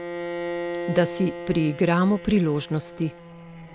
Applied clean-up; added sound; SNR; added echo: none; Bowed string instrument; 9 dB; none.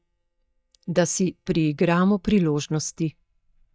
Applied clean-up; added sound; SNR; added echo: neural mask model DeepFilterNet 3.